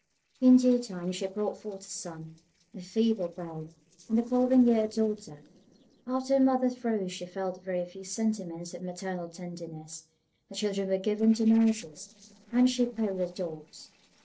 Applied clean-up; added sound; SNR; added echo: neural separator model SepFormer DNS4.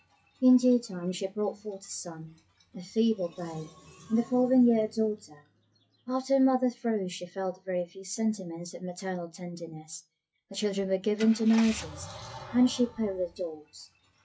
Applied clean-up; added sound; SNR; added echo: classical method WPE with log-MMSE.